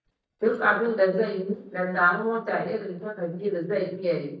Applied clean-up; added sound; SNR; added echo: neural mask model DeepFilterNet 3.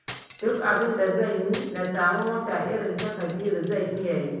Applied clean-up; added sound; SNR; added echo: none; Cutlery, silverware; 16 dB; reverberation time 1.1 s.